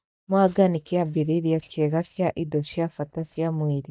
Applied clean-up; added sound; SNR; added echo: neural mask model DeepFilterNet 3.